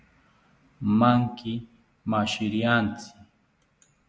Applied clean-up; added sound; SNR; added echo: none; none; none; none.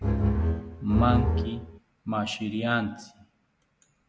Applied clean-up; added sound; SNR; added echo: none; Bowed string instrument; -5 dB; none.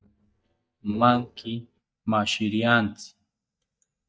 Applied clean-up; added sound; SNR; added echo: neural mask model DeepFilterNet 3.